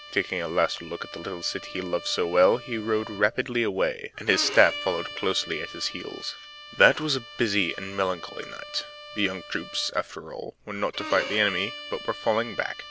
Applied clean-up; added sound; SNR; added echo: none; Bowed string instrument; 13 dB; none.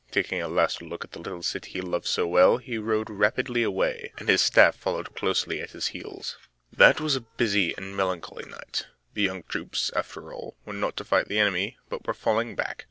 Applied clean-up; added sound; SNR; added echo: none; none; none; none.